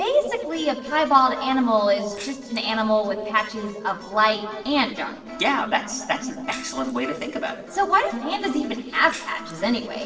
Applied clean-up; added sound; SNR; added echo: neural separator model SepFormer DNS4.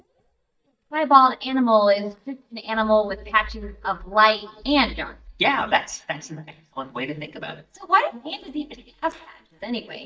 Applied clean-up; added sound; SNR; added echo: neural mask model DeepFilterNet 3.